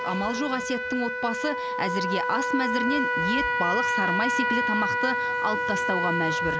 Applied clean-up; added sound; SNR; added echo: none; Trumpet; -2 dB; none.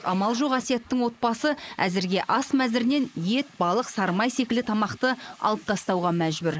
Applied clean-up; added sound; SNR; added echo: neural mask model Resemble Enhance denoiser.